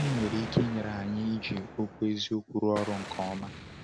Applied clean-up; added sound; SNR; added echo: none; Explosion; 10 dB; none.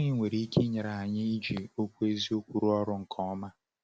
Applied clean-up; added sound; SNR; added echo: none; none; none; none.